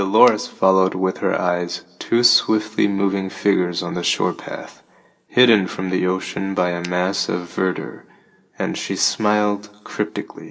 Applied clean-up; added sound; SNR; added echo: none; Finger snapping; 18 dB; reverberation time 0.3 s.